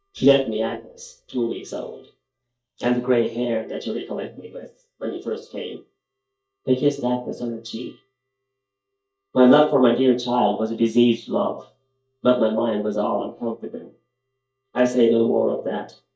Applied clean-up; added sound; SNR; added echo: neural mask model DeepFilterNet 3.